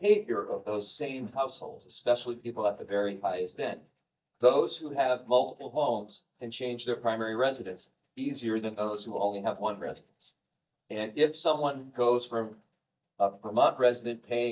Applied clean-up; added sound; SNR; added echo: neural mask model DeepFilterNet 3.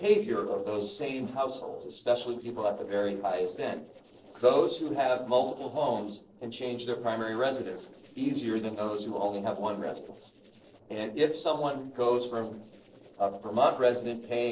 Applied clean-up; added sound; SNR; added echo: neural separator model SepFormer DNS4.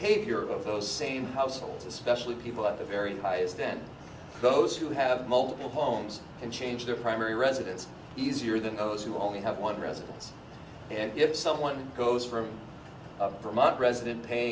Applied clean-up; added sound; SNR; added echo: none; none; none; none.